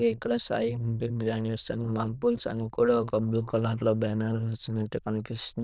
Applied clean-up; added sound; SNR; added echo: neural diffusion model UNIVERSE++.